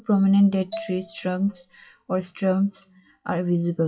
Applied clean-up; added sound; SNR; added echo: classical method WPE with log-MMSE.